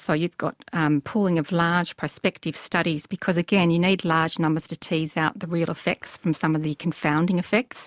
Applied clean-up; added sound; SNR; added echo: none; none; none; none.